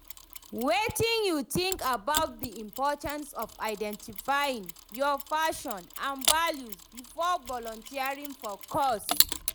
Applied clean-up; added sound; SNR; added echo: none; Mechanisms; 5 dB; none.